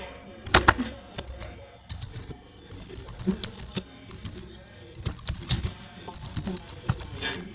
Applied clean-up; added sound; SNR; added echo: neural mask model DeepFilterNet 3.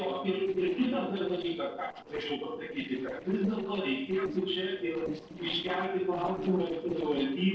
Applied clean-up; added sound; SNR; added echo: neural separator model SepFormer DNS4.